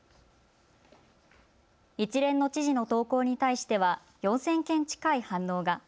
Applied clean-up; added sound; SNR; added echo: none; none; none; none.